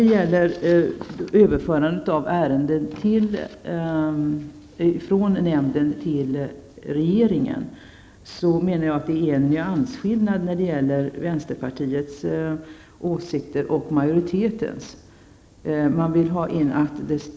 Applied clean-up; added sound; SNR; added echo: none; none; none; none.